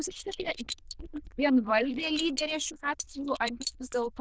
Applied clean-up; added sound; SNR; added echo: neural diffusion model UNIVERSE++.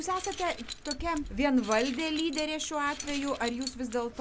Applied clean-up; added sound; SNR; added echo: none; Bird vocalization, bird call, bird song + Keys jangling; 12 dB; none.